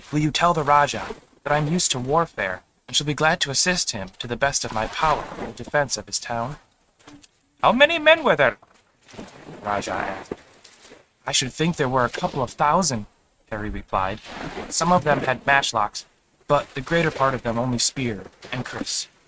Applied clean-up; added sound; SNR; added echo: neural mask model RNNoise.